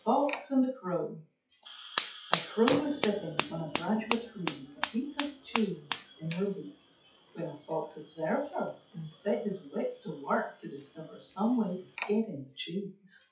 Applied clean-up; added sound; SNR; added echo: classical method WPE with log-MMSE.